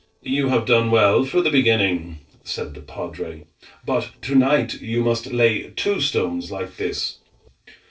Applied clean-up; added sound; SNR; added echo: neural separator model SepFormer DNS4.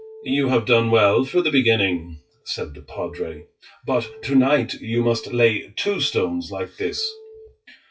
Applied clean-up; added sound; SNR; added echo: classical method WPE with log-MMSE.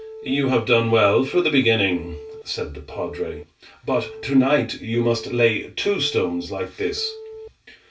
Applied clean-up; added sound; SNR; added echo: none; Telephone; 17 dB; reverberation time 0.2 s.